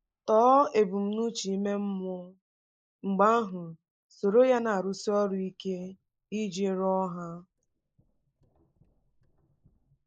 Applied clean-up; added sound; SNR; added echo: neural mask model Resemble Enhance denoiser.